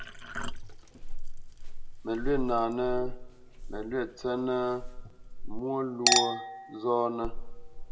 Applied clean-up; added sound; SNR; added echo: none; Chink, clink; 0 dB; reverberation time 1.0 s.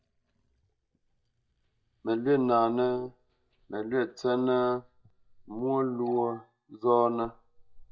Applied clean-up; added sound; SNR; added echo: neural mask model DeepFilterNet 3.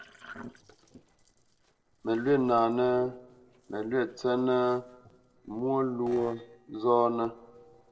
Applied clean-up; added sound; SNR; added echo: neural separator model SepFormer DNS4.